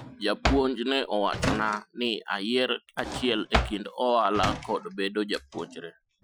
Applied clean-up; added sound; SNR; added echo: classical method Wiener filter.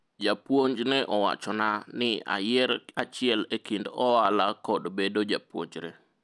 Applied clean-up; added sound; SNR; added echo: none; none; none; none.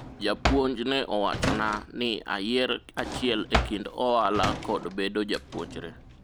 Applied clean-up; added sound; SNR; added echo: none; Drawer open or close; 5 dB; none.